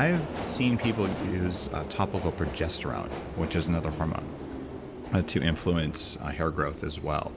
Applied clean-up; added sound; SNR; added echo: none; Subway, metro, underground; 8 dB; none.